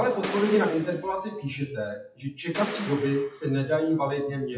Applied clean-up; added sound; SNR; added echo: classical method WPE with log-MMSE.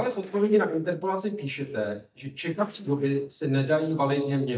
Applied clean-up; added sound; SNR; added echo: neural mask model DeepFilterNet 3.